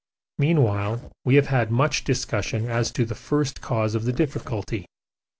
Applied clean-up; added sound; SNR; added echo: neural separator model SepFormer DNS4.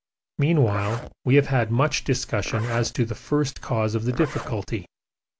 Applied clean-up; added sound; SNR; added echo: none; Zipper (clothing); 15 dB; none.